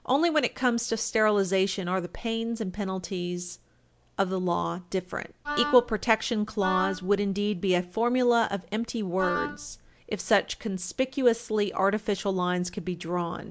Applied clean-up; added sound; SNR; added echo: none; Wind instrument, woodwind instrument; 8 dB; none.